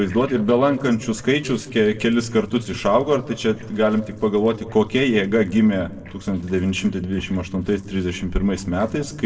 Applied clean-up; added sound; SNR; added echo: neural separator model SepFormer DNS4.